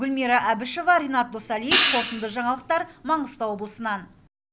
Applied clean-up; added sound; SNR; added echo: none; Hi-hat; -3 dB; none.